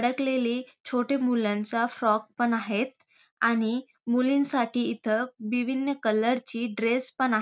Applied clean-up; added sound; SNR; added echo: none; none; none; none.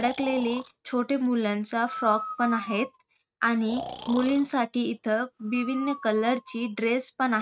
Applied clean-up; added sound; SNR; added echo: neural mask model RNNoise.